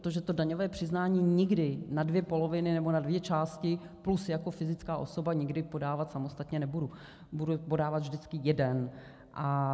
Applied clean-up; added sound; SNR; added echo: none; none; none; none.